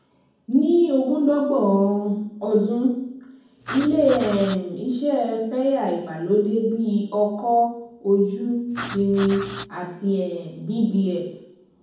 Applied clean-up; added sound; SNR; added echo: none; Writing; 10 dB; reverberation time 1.2 s.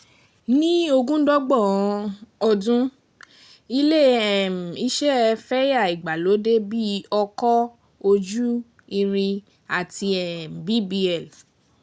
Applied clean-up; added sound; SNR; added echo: none; none; none; none.